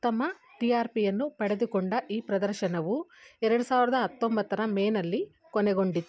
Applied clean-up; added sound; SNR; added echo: none; none; none; none.